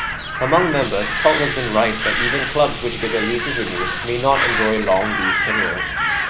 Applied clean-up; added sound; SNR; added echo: none; Sink (filling or washing) + Crow; 2 dB; none.